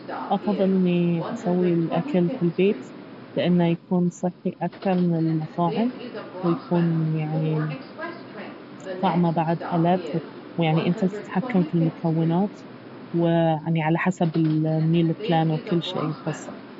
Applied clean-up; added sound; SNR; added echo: none; Subway, metro, underground; 12 dB; none.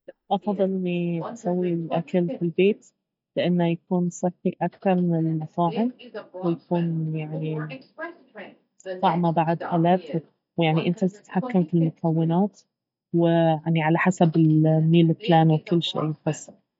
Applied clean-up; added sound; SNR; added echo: neural mask model DeepFilterNet 3.